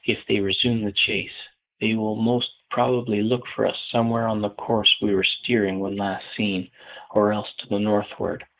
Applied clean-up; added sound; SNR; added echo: neural mask model Resemble Enhance denoiser.